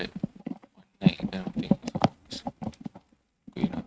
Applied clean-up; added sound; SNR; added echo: neural mask model RNNoise.